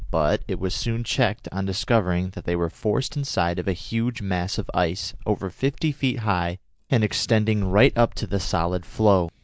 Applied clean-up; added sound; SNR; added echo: none; Insect; 13 dB; none.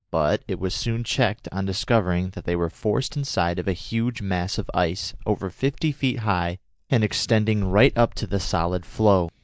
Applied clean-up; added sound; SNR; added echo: neural mask model DeepFilterNet 3.